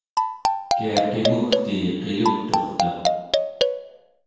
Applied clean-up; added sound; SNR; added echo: none; Marimba, xylophone; -3 dB; reverberation time 1.2 s.